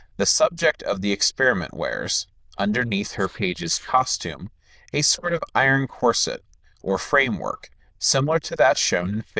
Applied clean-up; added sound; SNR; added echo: neural diffusion model UNIVERSE++.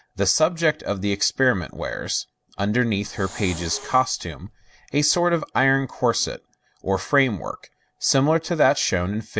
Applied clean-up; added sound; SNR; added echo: none; Hiss; 18 dB; none.